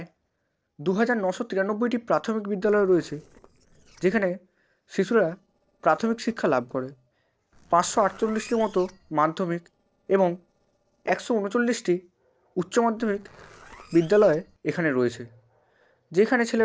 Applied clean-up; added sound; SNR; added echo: neural separator model SepFormer DNS4.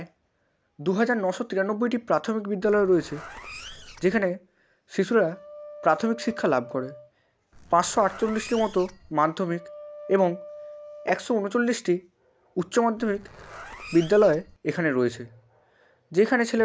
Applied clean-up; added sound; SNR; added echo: none; Zipper (clothing) + Wind instrument, woodwind instrument; 18 dB; none.